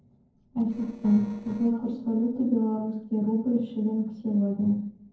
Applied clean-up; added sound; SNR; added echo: neural separator model SepFormer DNS4.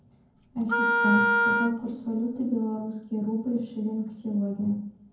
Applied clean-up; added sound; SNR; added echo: none; Wind instrument, woodwind instrument; -3 dB; reverberation time 0.9 s.